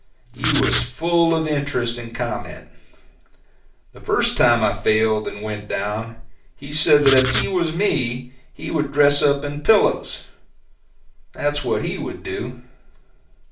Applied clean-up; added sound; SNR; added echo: none; Writing; -2 dB; reverberation time 0.4 s.